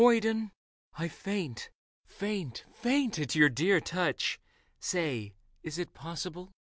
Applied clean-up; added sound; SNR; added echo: none; none; none; none.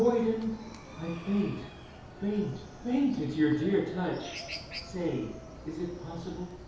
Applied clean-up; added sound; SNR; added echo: none; Chicken, rooster; 13 dB; reverberation time 2.2 s.